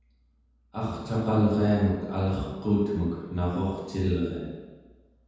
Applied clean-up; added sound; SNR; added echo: none; none; none; reverberation time 1.2 s.